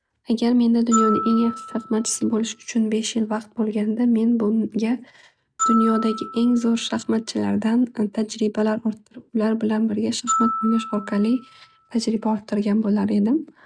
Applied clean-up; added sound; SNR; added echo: none; Glockenspiel; 10 dB; none.